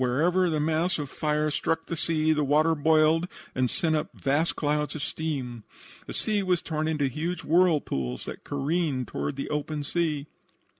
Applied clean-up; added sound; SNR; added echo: none; none; none; none.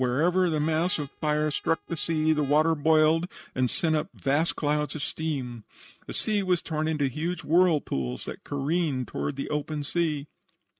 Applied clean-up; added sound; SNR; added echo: neural mask model RNNoise.